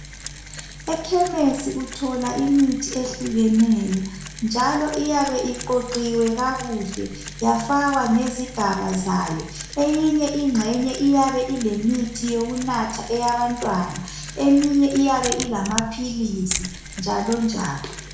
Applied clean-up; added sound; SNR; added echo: none; Mechanisms; 13 dB; reverberation time 0.6 s.